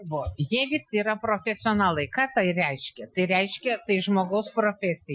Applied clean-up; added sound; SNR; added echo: classical method Wiener filter.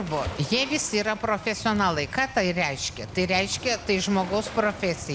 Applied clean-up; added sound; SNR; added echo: none; Waves, surf; 14 dB; none.